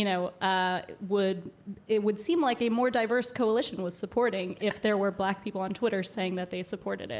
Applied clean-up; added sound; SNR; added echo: none; none; none; none.